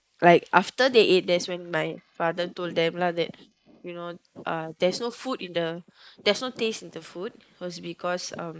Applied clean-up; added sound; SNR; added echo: neural mask model Resemble Enhance denoiser.